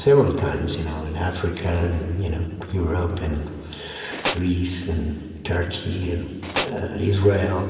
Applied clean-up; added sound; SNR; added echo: none; Tools; 5 dB; reverberation time 1.9 s.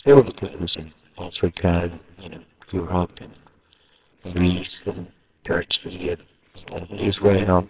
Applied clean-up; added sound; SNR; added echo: neural separator model SepFormer WHAMR!.